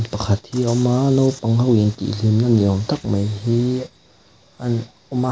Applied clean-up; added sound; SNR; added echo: none; none; none; none.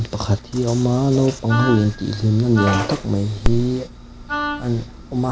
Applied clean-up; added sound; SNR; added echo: none; Wind instrument, woodwind instrument + Telephone; 6 dB; none.